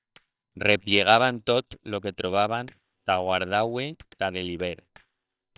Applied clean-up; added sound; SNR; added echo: neural separator model SepFormer WHAMR!.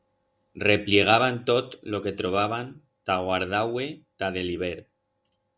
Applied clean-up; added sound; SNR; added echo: none; none; none; none.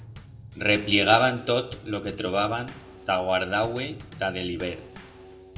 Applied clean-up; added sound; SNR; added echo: none; Bass drum / Snare drum / Drum kit; 18 dB; reverberation time 0.7 s.